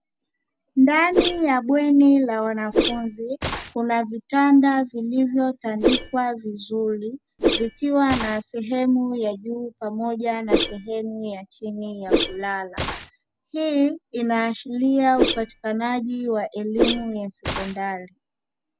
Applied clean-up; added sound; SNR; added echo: none; Whoosh, swoosh, swish; 6 dB; none.